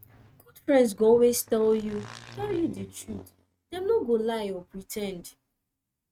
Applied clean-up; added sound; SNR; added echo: neural mask model RNNoise.